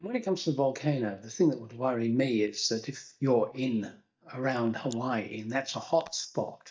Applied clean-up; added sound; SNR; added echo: neural mask model DeepFilterNet 3.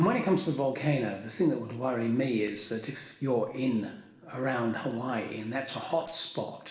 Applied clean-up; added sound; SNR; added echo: neural separator model SepFormer DNS4.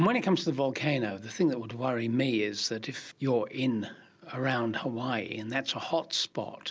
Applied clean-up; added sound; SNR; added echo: none; none; none; none.